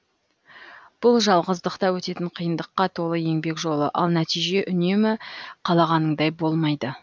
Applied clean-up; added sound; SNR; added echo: none; none; none; none.